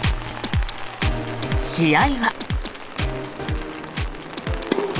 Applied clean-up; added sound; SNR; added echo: none; Rain; 12 dB; none.